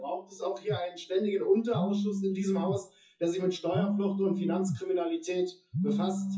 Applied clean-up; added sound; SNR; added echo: classical method WPE with log-MMSE.